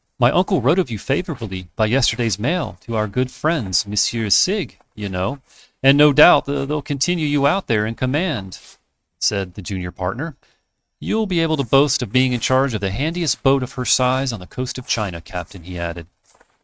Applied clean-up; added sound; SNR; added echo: neural mask model RNNoise.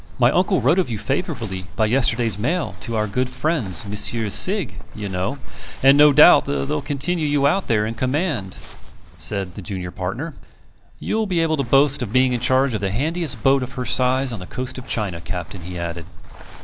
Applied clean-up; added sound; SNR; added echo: none; Crumpling, crinkling; 6 dB; none.